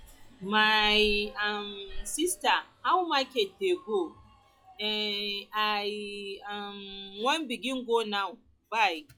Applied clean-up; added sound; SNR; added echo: classical method log-MMSE.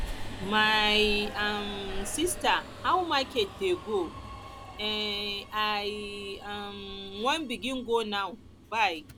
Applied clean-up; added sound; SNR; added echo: none; Subway, metro, underground; 10 dB; none.